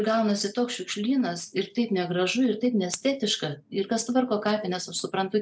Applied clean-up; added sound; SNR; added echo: none; none; none; none.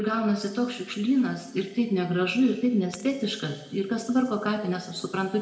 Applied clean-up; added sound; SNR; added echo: none; none; none; reverberation time 1.9 s.